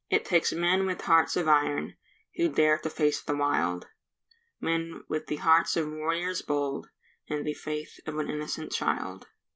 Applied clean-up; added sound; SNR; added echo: none; none; none; none.